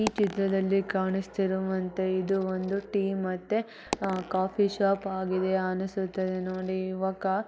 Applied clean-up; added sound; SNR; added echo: none; Coin (dropping); 15 dB; none.